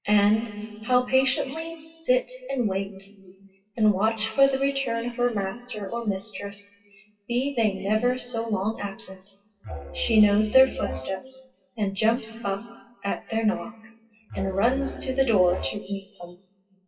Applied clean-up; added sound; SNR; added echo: classical method WPE with log-MMSE.